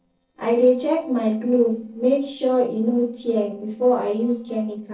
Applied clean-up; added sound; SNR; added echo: neural separator model SepFormer DNS4.